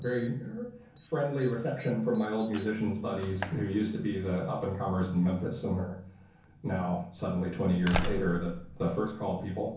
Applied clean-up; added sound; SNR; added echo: none; Slam; 10 dB; reverberation time 0.6 s.